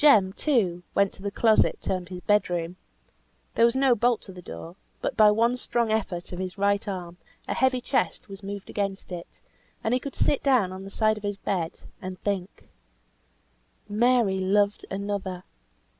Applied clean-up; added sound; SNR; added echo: none; none; none; none.